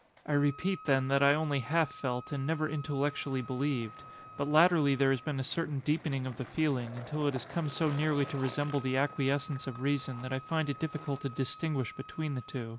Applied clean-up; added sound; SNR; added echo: none; Wind instrument, woodwind instrument + Skateboard; 17 dB; none.